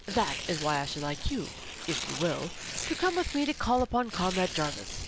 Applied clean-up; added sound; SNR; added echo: none; Tearing; 8 dB; none.